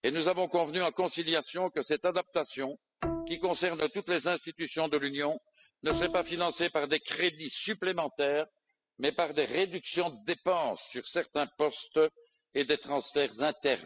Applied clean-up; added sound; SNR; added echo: classical method spectral subtraction.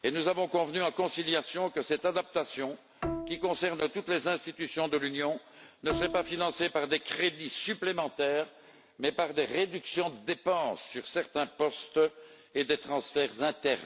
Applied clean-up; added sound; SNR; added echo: none; Bowed string instrument; 9 dB; none.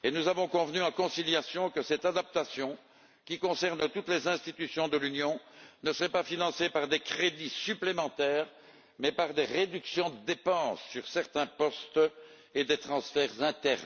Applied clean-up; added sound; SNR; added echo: none; none; none; none.